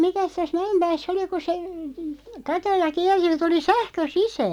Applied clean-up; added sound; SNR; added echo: none; none; none; none.